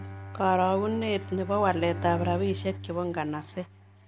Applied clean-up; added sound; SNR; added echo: none; Bowed string instrument; 10 dB; none.